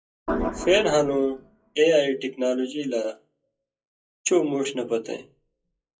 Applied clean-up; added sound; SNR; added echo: classical method WPE with log-MMSE.